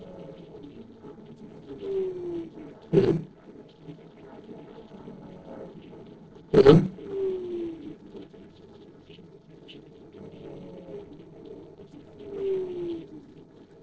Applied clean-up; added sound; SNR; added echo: neural separator model SepFormer DNS4.